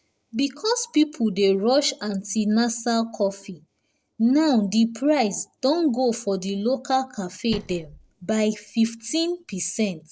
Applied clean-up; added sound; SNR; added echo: neural separator model SepFormer DNS4.